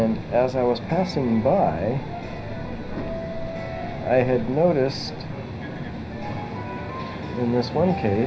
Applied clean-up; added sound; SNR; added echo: none; Engine; 17 dB; reverberation time 0.5 s.